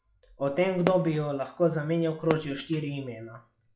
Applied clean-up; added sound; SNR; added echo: classical method log-MMSE.